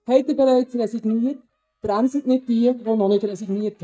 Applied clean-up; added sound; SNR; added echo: neural mask model DeepFilterNet 3.